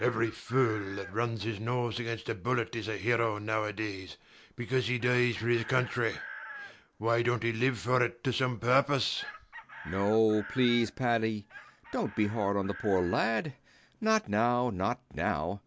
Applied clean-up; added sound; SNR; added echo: none; Chicken, rooster; 19 dB; none.